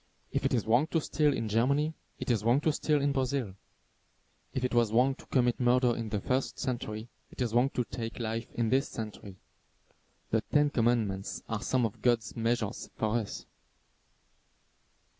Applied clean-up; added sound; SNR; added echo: none; none; none; none.